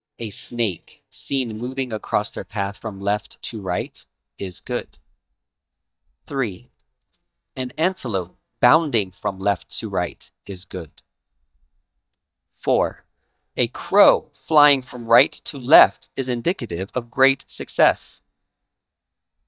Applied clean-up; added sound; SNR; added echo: neural mask model DeepFilterNet 3.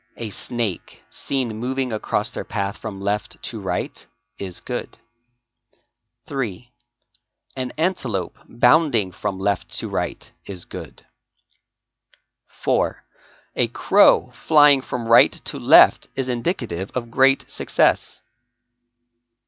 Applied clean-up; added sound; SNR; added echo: none; none; none; none.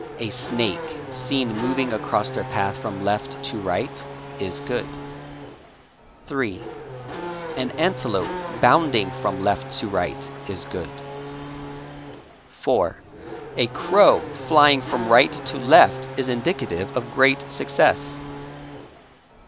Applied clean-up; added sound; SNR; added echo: none; Race car, auto racing / Accelerating, revving, vroom; 10 dB; none.